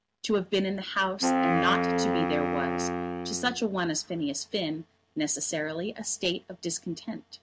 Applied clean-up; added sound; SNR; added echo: none; Wind instrument, woodwind instrument; -2 dB; none.